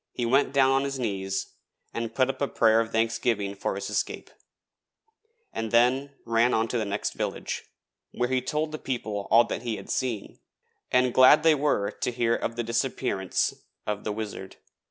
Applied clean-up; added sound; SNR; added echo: none; none; none; none.